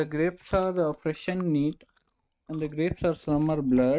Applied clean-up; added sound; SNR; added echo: neural mask model RNNoise.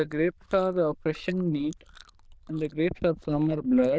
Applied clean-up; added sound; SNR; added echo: neural diffusion model UNIVERSE++.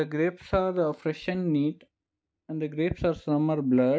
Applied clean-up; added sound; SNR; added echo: none; none; none; none.